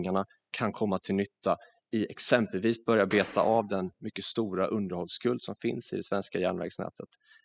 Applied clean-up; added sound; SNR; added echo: classical method spectral subtraction.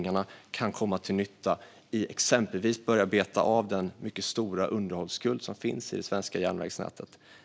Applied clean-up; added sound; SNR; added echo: none; none; none; none.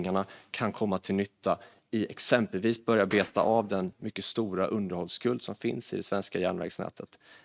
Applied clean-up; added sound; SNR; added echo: neural mask model RNNoise.